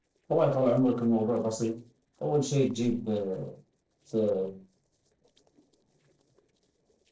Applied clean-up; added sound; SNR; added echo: neural separator model SepFormer DNS4.